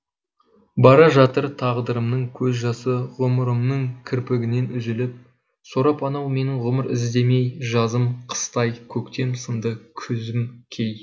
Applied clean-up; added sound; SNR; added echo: none; none; none; none.